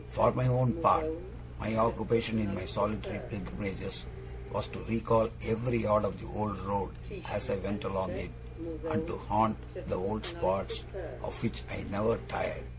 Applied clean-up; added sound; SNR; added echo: none; Subway, metro, underground; 11 dB; none.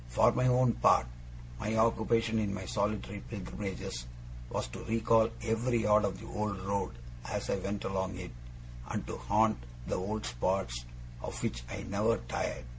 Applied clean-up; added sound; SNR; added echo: none; none; none; none.